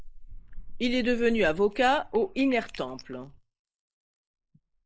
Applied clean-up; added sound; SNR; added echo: neural mask model Resemble Enhance denoiser.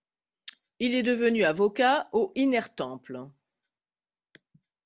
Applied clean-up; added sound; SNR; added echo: none; none; none; none.